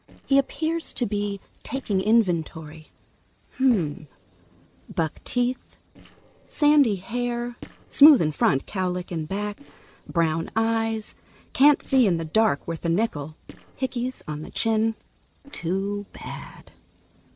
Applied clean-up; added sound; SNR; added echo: neural separator model SepFormer DNS4.